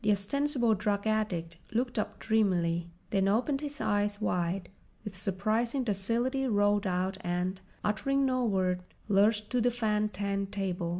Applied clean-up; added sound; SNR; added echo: none; none; none; none.